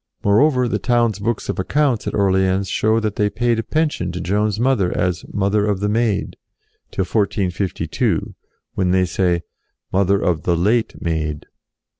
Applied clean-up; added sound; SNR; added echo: none; none; none; none.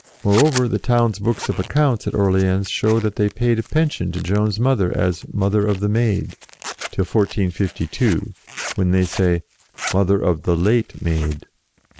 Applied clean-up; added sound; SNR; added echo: neural mask model Resemble Enhance denoiser.